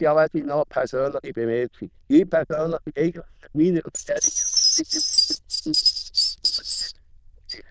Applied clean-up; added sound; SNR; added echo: neural diffusion model UNIVERSE++.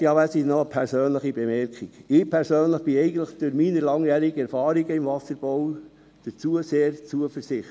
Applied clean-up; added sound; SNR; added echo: none; none; none; none.